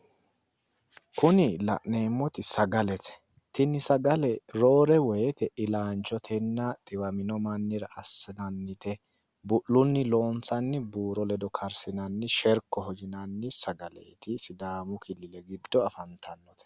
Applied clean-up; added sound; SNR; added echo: none; none; none; none.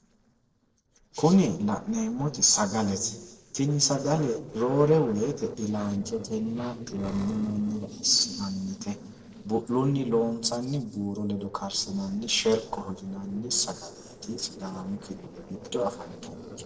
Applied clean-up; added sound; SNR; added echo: neural separator model SepFormer DNS4.